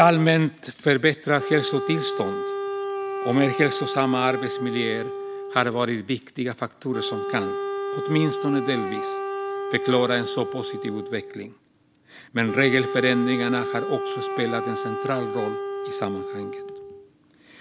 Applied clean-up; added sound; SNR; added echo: none; Wind instrument, woodwind instrument; 5 dB; none.